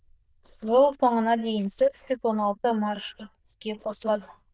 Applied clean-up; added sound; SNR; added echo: neural diffusion model UNIVERSE++.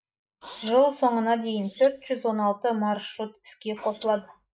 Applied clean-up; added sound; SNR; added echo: neural mask model Resemble Enhance denoiser.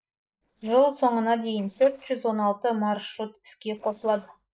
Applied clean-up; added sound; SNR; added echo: neural separator model SepFormer DNS4.